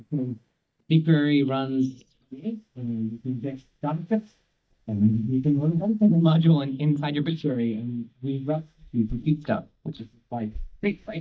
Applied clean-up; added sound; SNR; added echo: neural mask model DeepFilterNet 3.